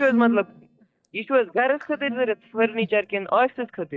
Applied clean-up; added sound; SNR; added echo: neural mask model DeepFilterNet 3.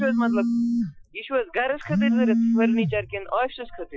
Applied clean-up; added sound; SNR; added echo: classical method Wiener filter.